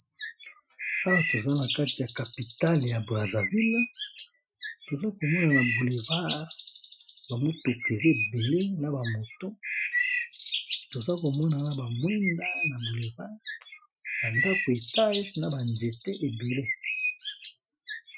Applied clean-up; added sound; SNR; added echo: classical method Wiener filter.